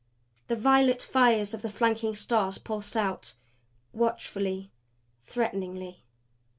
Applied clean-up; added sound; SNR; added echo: none; none; none; none.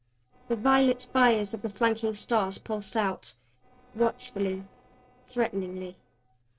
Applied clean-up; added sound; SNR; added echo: neural separator model SepFormer DNS4.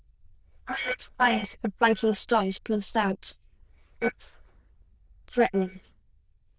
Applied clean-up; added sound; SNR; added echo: neural diffusion model UNIVERSE++.